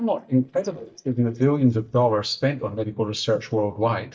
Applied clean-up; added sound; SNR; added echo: neural mask model DeepFilterNet 3.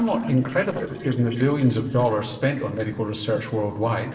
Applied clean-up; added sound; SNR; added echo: neural separator model SepFormer DNS4.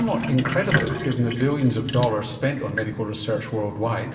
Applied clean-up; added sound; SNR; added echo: none; Sink (filling or washing); 6 dB; reverberation time 1.0 s.